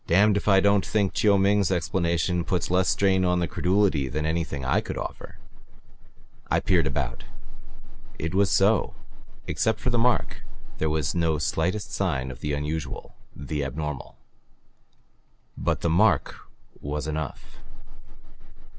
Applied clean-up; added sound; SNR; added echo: none; none; none; none.